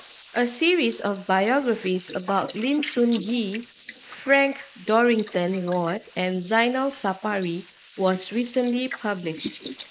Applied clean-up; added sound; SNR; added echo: neural mask model Resemble Enhance denoiser.